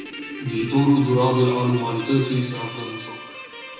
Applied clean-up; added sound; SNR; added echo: none; Guitar; 14 dB; reverberation time 1.0 s.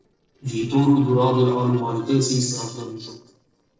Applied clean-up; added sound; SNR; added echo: neural separator model SepFormer DNS4.